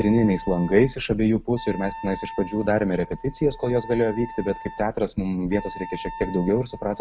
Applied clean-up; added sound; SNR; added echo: none; Wind instrument, woodwind instrument; 15 dB; none.